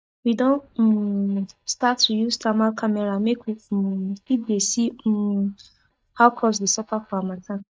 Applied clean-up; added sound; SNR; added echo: neural mask model DeepFilterNet 3.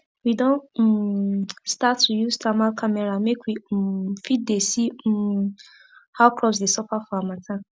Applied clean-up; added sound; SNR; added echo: none; none; none; none.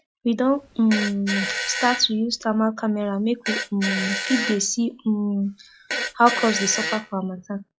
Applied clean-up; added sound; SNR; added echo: classical method log-MMSE.